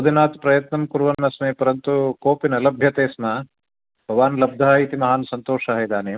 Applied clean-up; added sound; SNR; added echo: none; none; none; none.